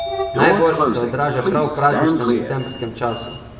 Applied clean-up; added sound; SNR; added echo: none; Sliding door; 1 dB; reverberation time 1.6 s.